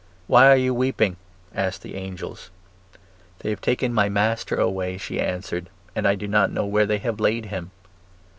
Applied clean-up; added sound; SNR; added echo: none; none; none; none.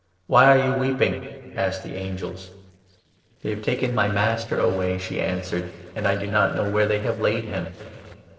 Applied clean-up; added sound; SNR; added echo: neural separator model SepFormer DNS4.